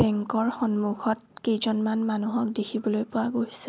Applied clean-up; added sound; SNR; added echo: none; none; none; none.